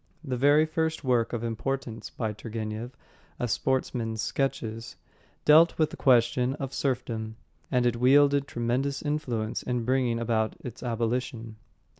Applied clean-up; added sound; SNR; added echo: none; none; none; none.